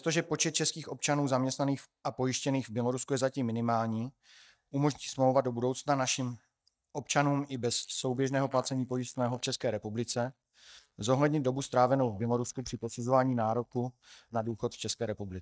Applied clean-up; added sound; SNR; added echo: neural mask model DeepFilterNet 3.